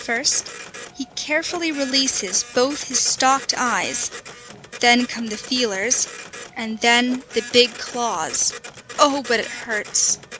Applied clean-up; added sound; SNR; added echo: none; Printer; 15 dB; none.